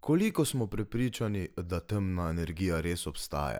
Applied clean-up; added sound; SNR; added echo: none; none; none; none.